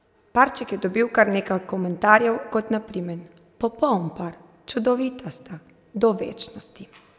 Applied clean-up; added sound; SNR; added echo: none; none; none; none.